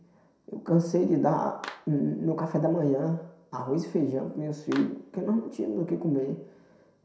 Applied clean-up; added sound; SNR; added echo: none; Clapping; 18 dB; reverberation time 0.7 s.